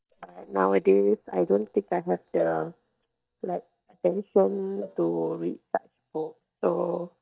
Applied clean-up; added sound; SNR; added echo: neural mask model DeepFilterNet 3.